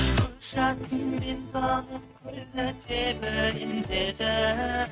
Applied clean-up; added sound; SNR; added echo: neural mask model RNNoise.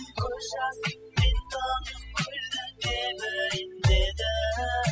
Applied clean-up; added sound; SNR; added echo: classical method spectral subtraction.